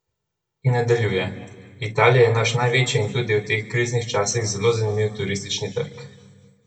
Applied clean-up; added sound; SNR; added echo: none; none; none; reverberation time 1.2 s.